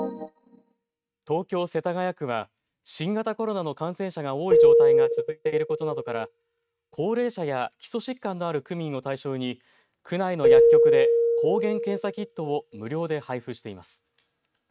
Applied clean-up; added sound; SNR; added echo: neural mask model RNNoise.